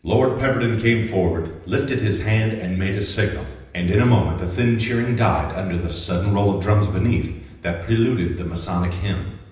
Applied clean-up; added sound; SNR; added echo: none; none; none; reverberation time 0.9 s.